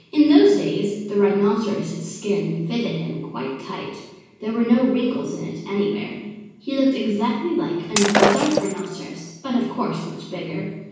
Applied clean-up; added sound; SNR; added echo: none; Shatter; 0 dB; reverberation time 1.2 s.